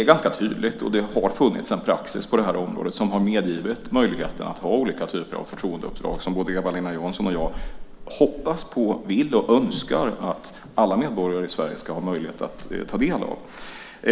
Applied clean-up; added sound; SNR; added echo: none; Meow / Purr; 15 dB; none.